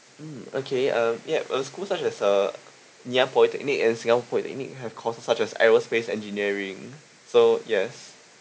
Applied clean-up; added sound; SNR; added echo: none; none; none; none.